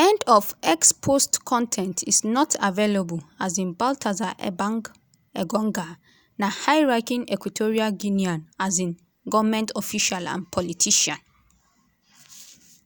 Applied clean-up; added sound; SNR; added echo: none; none; none; none.